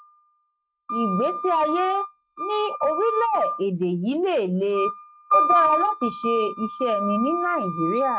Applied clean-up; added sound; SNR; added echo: neural mask model RNNoise.